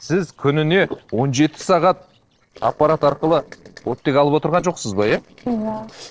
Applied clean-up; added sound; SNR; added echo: neural separator model SepFormer DNS4.